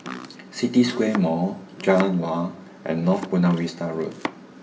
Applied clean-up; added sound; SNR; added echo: none; Domestic sounds, home sounds; 14 dB; reverberation time 0.8 s.